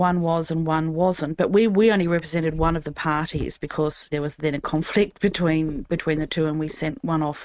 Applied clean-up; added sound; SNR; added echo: neural mask model RNNoise.